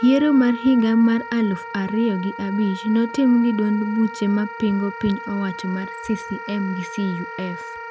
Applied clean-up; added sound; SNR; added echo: none; Wind instrument, woodwind instrument; 13 dB; none.